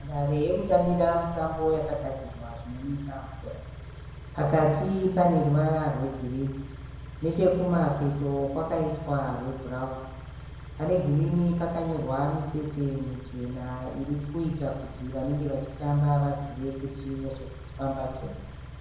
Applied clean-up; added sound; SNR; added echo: none; Idling / Car; 12 dB; reverberation time 1.0 s.